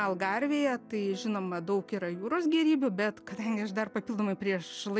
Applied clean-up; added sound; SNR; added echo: none; Keyboard (musical); 20 dB; none.